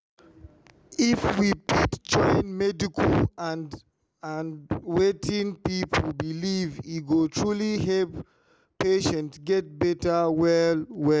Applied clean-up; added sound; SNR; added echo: none; none; none; none.